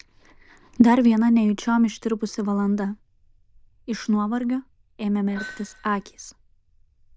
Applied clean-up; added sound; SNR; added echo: neural diffusion model UNIVERSE++.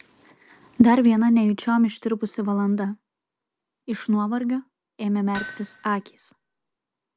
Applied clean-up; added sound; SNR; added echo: none; Hammer; 16 dB; none.